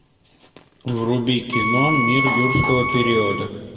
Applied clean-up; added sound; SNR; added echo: none; Wind instrument, woodwind instrument; 1 dB; reverberation time 2.0 s.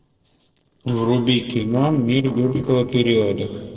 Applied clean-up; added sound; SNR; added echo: neural separator model SepFormer DNS4.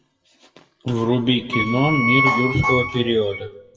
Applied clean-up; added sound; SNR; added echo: classical method WPE with log-MMSE.